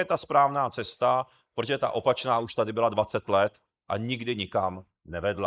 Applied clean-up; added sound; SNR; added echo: neural mask model Resemble Enhance denoiser.